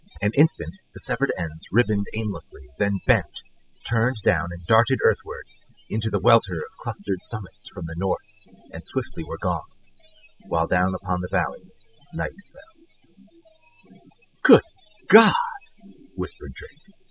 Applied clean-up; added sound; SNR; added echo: classical method spectral subtraction.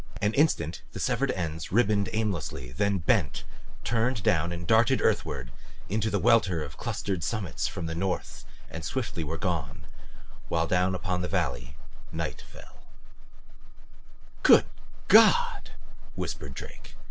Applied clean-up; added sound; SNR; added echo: none; none; none; none.